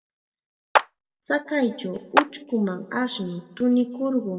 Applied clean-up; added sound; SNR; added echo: none; Clapping; 2 dB; reverberation time 0.9 s.